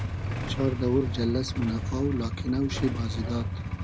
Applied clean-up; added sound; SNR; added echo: none; Idling / Engine starting / Motorcycle / Accelerating, revving, vroom; 1 dB; none.